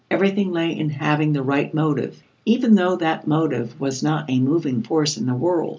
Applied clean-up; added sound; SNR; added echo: none; none; none; none.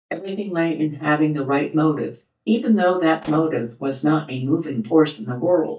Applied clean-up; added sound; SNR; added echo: neural mask model DeepFilterNet 3.